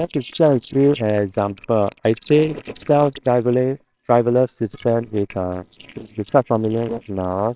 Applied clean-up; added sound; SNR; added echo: neural separator model SepFormer WHAMR!.